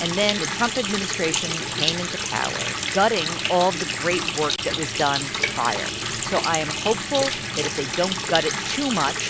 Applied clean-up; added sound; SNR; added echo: none; Water tap, faucet; 2 dB; none.